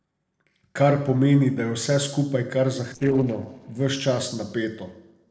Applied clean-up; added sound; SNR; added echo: neural separator model SepFormer DNS4.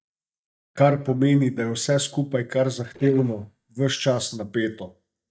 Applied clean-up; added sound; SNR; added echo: neural mask model DeepFilterNet 3.